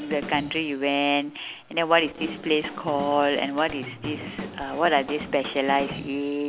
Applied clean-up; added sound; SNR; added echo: none; Drum / Drum kit; 13 dB; none.